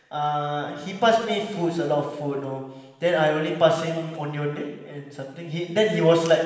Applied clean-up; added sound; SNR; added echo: none; none; none; reverberation time 1.2 s.